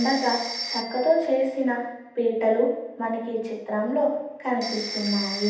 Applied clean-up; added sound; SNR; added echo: none; Telephone; 11 dB; reverberation time 0.8 s.